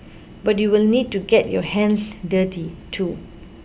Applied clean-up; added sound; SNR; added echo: none; none; none; none.